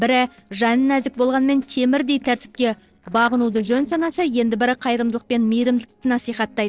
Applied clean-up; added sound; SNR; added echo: neural separator model SepFormer DNS4.